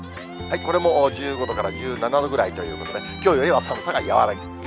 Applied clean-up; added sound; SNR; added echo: none; Squeak; 15 dB; none.